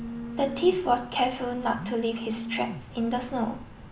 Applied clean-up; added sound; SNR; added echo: none; Telephone; 9 dB; none.